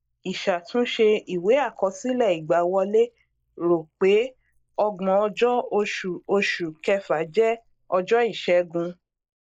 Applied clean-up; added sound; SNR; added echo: neural mask model Resemble Enhance denoiser.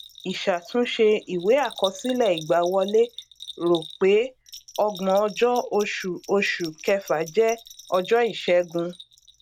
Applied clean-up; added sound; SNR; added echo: none; Bell; 19 dB; none.